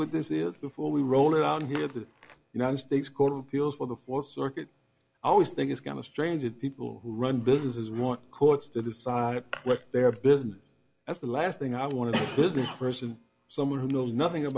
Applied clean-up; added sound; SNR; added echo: none; none; none; none.